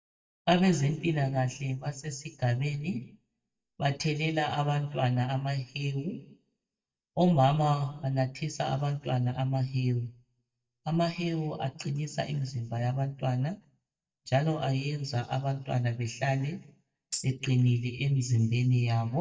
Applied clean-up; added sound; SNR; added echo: neural mask model DeepFilterNet 3.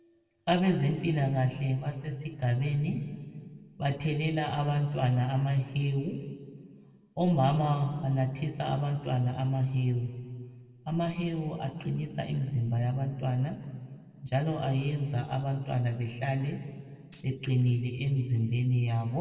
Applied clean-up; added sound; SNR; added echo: none; Tambourine; 15 dB; reverberation time 1.6 s.